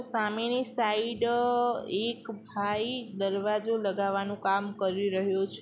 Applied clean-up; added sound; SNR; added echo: none; none; none; none.